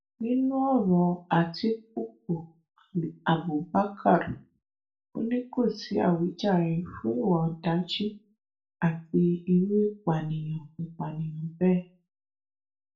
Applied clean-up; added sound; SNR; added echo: none; none; none; reverberation time 0.3 s.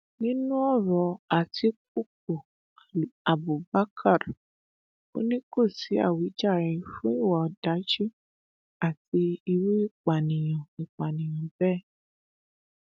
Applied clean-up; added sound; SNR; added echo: none; none; none; none.